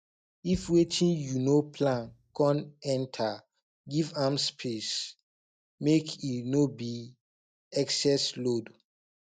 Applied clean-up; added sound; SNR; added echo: neural mask model DeepFilterNet 3.